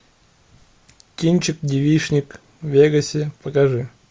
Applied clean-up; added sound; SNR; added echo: none; none; none; none.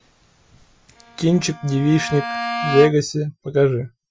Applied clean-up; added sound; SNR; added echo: classical method Wiener filter.